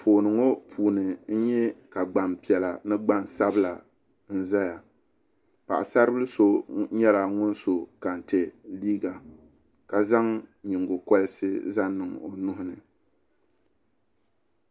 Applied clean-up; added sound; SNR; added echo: none; none; none; none.